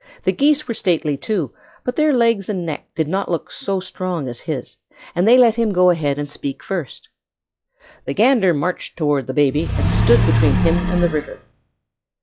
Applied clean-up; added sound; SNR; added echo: classical method log-MMSE.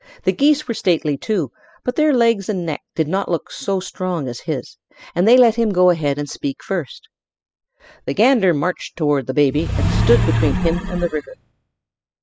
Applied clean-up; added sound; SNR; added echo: classical method spectral subtraction.